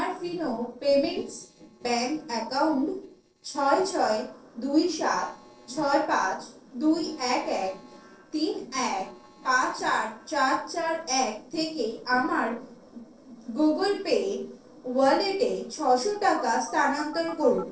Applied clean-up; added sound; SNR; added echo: neural separator model SepFormer DNS4.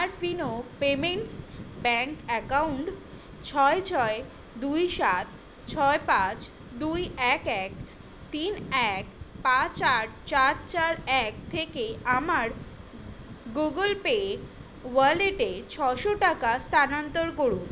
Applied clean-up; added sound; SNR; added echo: none; none; none; none.